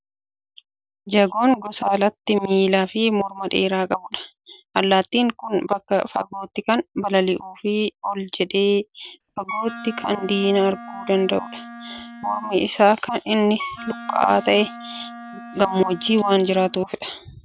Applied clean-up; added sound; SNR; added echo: none; Wind instrument, woodwind instrument; 15 dB; none.